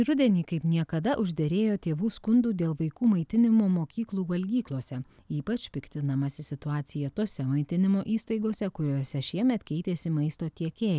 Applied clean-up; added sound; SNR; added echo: none; none; none; none.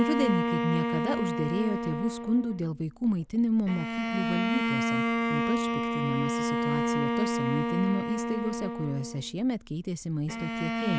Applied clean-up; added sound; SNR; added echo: none; Bowed string instrument; 0 dB; none.